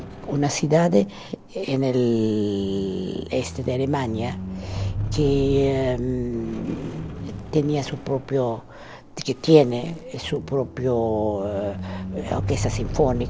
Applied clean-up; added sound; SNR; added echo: none; Squeak; 9 dB; none.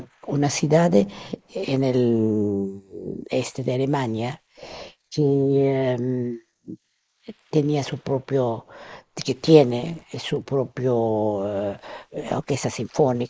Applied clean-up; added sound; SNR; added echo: neural mask model Resemble Enhance denoiser.